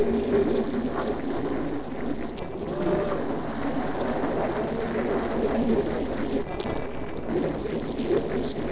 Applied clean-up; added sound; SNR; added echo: neural separator model SepFormer DNS4.